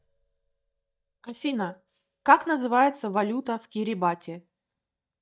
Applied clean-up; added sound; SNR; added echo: neural mask model DeepFilterNet 3.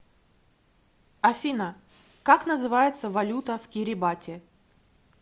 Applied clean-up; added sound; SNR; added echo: none; none; none; none.